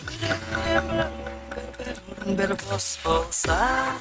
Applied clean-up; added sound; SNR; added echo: neural mask model RNNoise.